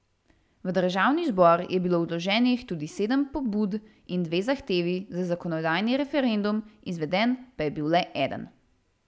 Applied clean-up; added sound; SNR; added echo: none; none; none; none.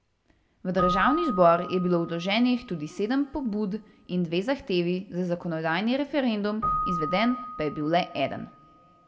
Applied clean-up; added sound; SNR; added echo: none; Keyboard (musical); 9 dB; reverberation time 1.3 s.